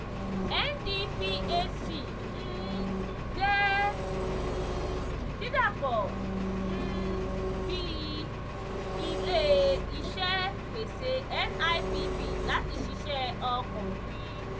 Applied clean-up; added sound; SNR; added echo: none; Engine; 0 dB; none.